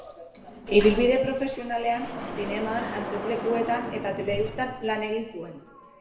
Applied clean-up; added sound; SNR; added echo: none; Sliding door; 9 dB; reverberation time 1.1 s.